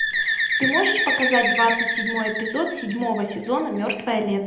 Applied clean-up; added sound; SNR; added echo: none; Bird; 1 dB; reverberation time 0.8 s.